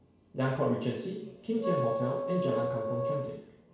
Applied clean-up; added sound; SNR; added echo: none; Wind instrument, woodwind instrument; 1 dB; reverberation time 0.7 s.